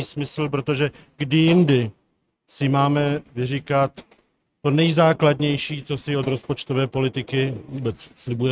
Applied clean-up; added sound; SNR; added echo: neural mask model RNNoise.